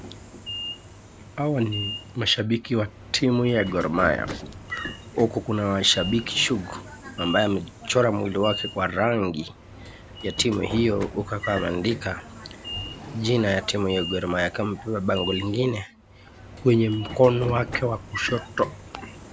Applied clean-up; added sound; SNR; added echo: none; Sliding door / Train; 12 dB; none.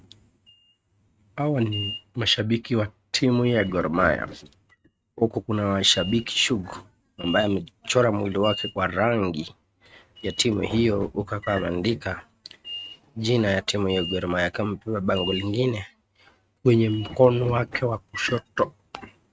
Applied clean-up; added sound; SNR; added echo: neural mask model RNNoise.